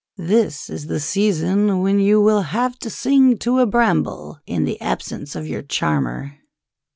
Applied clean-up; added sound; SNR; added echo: none; none; none; none.